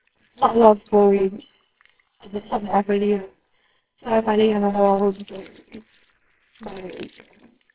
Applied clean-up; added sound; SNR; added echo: neural separator model SepFormer WHAMR!.